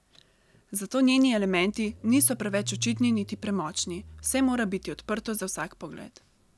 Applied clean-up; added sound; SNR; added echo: none; Engine starting / Car; 18 dB; none.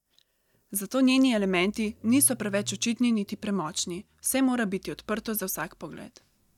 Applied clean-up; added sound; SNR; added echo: neural mask model DeepFilterNet 3.